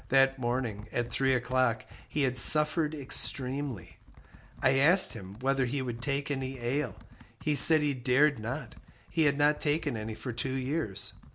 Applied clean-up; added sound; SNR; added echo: none; Computer keyboard; 19 dB; none.